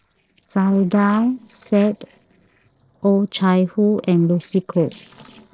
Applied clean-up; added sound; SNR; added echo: neural separator model SepFormer DNS4.